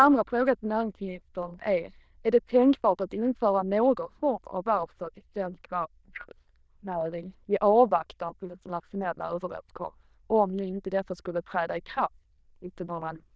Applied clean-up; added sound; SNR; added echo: neural diffusion model UNIVERSE++.